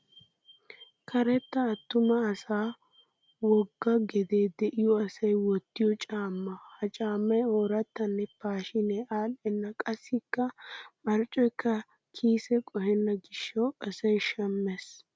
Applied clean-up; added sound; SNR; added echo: none; none; none; none.